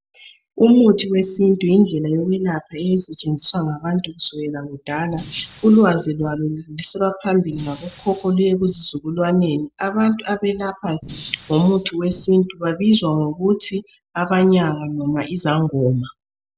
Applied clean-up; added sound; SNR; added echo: neural separator model SepFormer DNS4.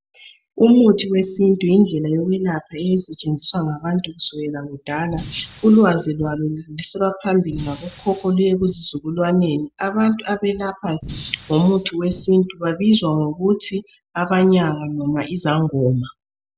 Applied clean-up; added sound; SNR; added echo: none; Fire; 18 dB; none.